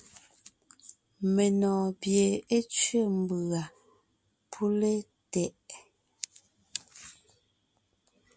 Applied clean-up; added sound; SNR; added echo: none; none; none; none.